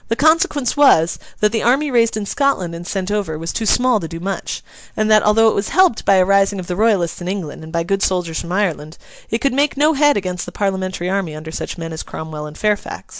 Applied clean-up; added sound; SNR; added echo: none; none; none; none.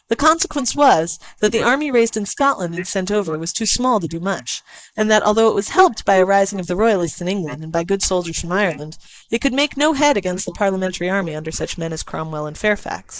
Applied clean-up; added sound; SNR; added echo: neural mask model Resemble Enhance denoiser.